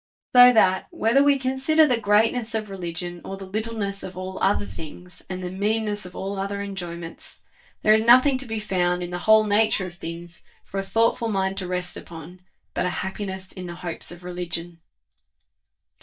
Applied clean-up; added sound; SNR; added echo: neural mask model DeepFilterNet 3.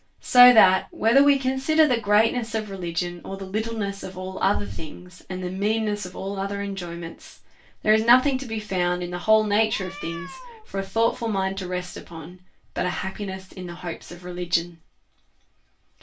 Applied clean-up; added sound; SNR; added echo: none; Meow; 15 dB; reverberation time 0.2 s.